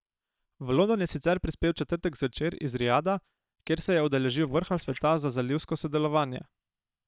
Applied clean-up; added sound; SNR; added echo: neural separator model SepFormer WHAM!.